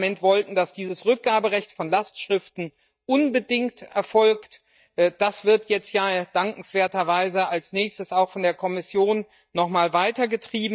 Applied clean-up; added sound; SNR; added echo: neural mask model DeepFilterNet 3.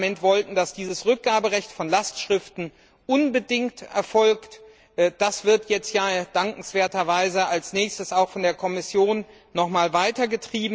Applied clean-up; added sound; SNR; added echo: none; none; none; none.